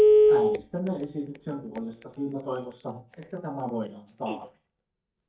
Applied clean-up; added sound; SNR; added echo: neural mask model DeepFilterNet 3.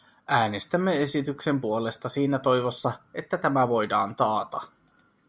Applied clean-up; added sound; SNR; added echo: none; none; none; none.